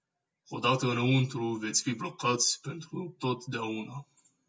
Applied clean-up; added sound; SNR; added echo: none; none; none; none.